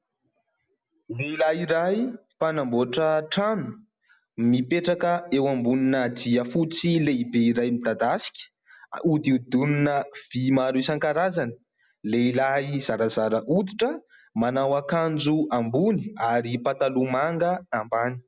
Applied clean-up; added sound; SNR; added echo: none; none; none; none.